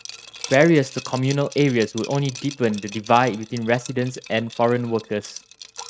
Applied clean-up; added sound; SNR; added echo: neural mask model RNNoise.